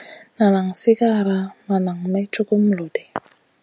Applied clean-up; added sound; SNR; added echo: none; none; none; none.